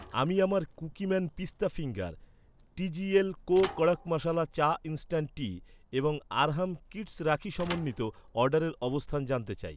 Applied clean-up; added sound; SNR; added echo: none; Thump, thud / Bicycle; 18 dB; none.